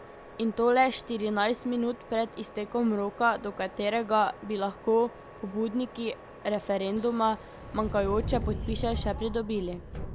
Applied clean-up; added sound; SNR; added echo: none; Subway, metro, underground; 11 dB; none.